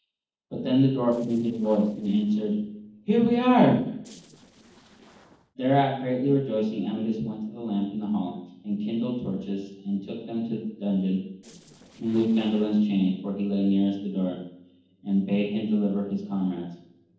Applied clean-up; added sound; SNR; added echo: neural separator model SepFormer DNS4.